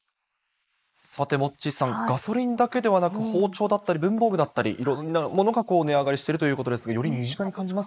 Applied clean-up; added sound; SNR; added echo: neural mask model Resemble Enhance denoiser.